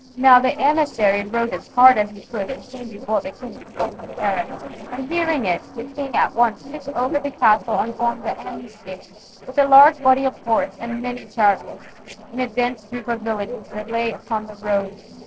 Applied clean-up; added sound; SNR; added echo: neural separator model SepFormer DNS4.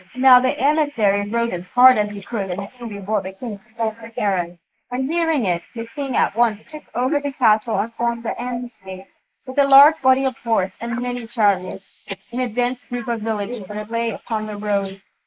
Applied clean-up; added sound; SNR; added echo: neural mask model Resemble Enhance denoiser.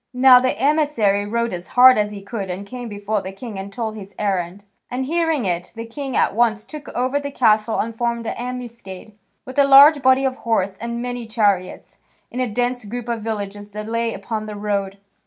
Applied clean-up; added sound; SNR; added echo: none; none; none; none.